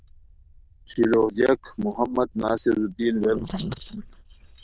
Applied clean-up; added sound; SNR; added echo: neural diffusion model UNIVERSE++.